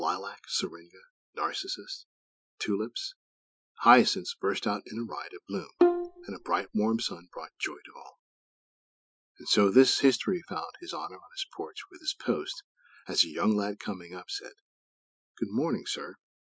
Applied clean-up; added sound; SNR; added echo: classical method spectral subtraction.